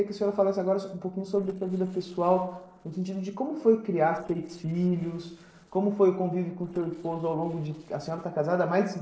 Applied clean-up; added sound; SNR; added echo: neural separator model SepFormer DNS4.